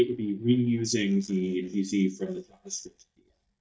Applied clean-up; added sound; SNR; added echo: neural mask model DeepFilterNet 3.